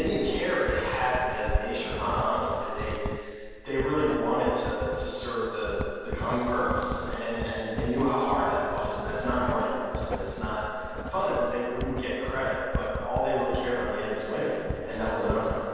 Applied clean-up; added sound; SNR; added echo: none; Writing; 7 dB; reverberation time 2.1 s.